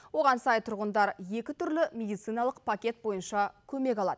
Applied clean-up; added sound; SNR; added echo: none; none; none; none.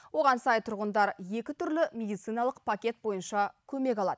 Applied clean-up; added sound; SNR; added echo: neural mask model Resemble Enhance denoiser.